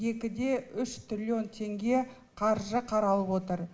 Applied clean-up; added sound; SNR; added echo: none; none; none; none.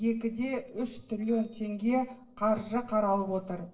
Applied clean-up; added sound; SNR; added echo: neural separator model SepFormer DNS4.